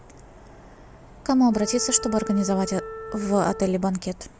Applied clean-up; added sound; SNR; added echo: none; Wind instrument, woodwind instrument; 13 dB; none.